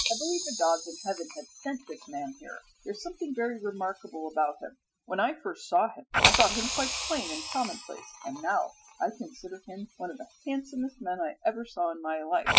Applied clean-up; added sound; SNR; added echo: classical method Wiener filter.